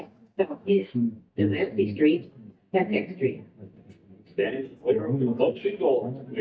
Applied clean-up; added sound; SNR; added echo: neural mask model DeepFilterNet 3.